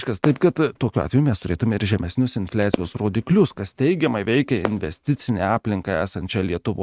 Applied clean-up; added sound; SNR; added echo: neural mask model RNNoise.